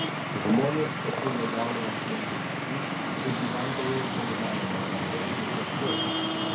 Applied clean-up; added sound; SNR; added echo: none; Traffic noise, roadway noise; -3 dB; reverberation time 0.3 s.